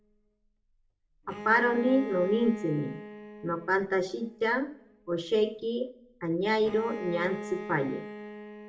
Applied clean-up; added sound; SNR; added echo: none; Bowed string instrument; 13 dB; reverberation time 0.4 s.